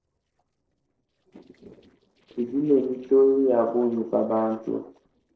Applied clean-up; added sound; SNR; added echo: neural separator model SepFormer DNS4.